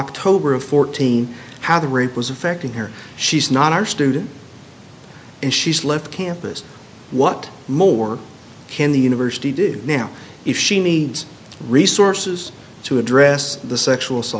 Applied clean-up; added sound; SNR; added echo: none; none; none; none.